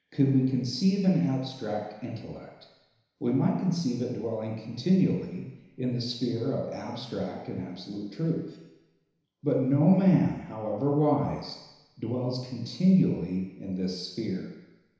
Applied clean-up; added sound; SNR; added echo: none; none; none; reverberation time 1.0 s.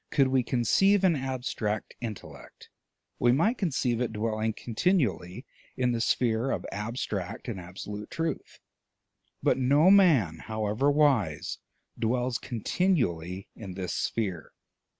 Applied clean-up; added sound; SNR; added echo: none; none; none; none.